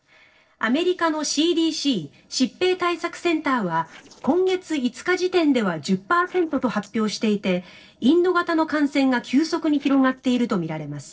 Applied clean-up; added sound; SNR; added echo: neural separator model SepFormer DNS4.